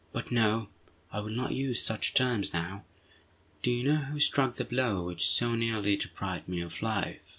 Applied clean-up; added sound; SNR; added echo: none; none; none; none.